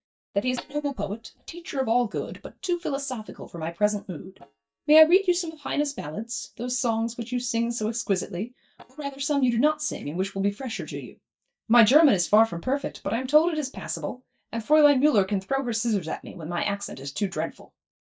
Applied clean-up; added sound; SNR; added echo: neural mask model DeepFilterNet 3.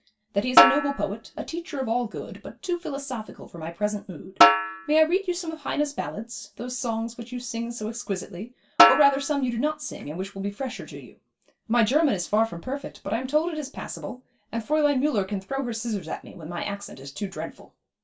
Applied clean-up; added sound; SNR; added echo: none; Snare drum; -3 dB; reverberation time 0.2 s.